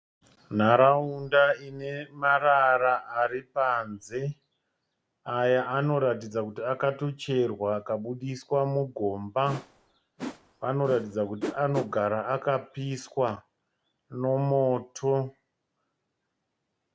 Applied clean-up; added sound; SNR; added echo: none; Whoosh, swoosh, swish; 12 dB; none.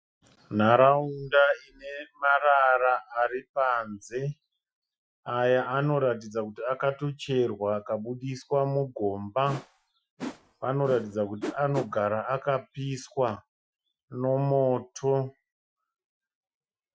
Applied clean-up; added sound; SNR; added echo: classical method Wiener filter.